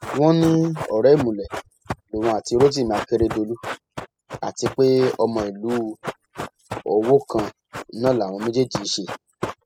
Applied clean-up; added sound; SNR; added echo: classical method spectral subtraction.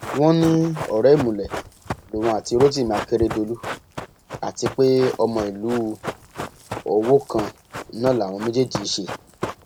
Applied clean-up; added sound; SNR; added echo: none; Run; 11 dB; none.